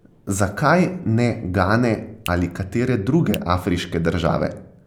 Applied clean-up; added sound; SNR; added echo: none; Finger snapping; 19 dB; none.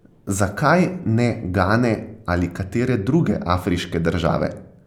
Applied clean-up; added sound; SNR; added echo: none; none; none; none.